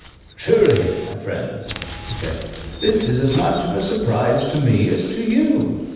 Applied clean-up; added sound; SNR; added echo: none; Chirp, tweet; 14 dB; reverberation time 1.1 s.